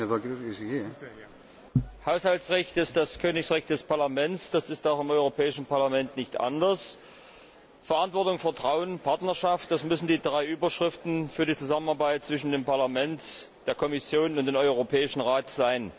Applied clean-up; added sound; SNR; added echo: none; none; none; none.